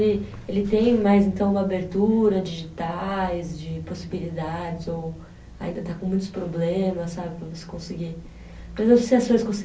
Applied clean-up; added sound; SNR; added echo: none; none; none; none.